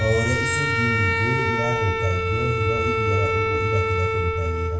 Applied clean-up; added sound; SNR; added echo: none; Bowed string instrument; 0 dB; reverberation time 0.6 s.